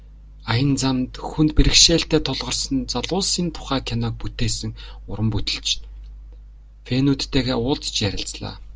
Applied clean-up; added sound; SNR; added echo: none; none; none; none.